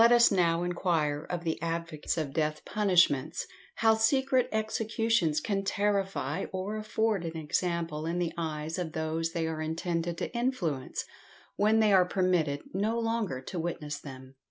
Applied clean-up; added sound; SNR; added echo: none; none; none; none.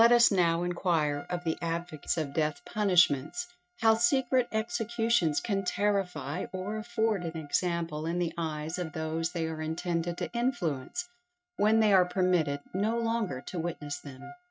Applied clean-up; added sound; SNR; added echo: neural mask model RNNoise.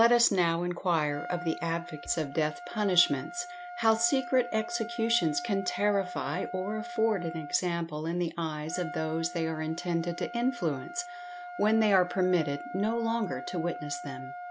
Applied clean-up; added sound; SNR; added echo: none; Trumpet; 12 dB; none.